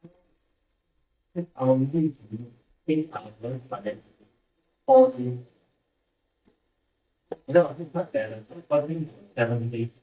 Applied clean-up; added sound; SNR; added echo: neural mask model DeepFilterNet 3.